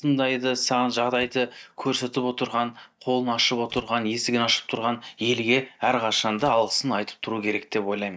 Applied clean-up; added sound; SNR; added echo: neural mask model DeepFilterNet 3.